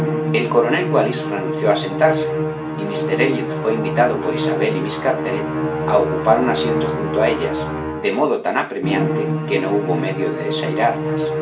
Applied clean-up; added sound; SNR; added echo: none; Musical instrument; 2 dB; none.